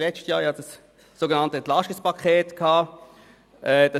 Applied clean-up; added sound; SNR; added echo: none; none; none; none.